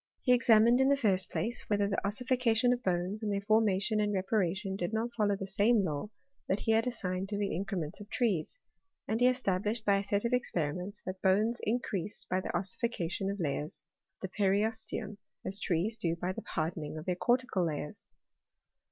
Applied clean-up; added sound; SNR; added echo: none; none; none; none.